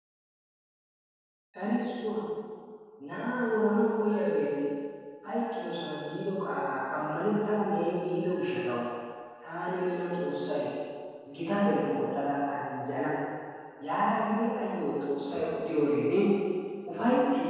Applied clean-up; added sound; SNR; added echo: neural separator model SepFormer DNS4.